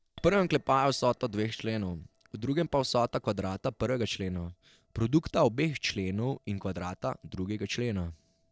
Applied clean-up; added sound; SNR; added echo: neural separator model SepFormer DNS4.